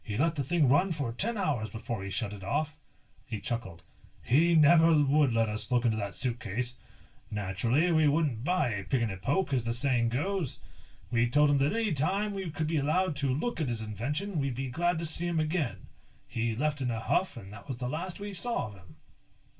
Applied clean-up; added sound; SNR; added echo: none; none; none; reverberation time 0.2 s.